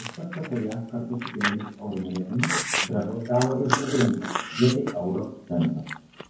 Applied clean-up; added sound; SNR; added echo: none; Chewing, mastication; 5 dB; reverberation time 0.9 s.